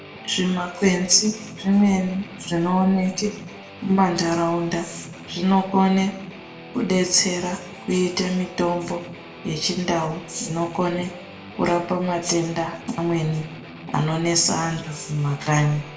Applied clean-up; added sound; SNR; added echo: none; Guitar; 16 dB; reverberation time 0.6 s.